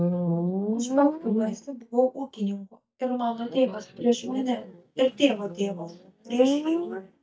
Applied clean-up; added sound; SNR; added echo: neural mask model DeepFilterNet 3.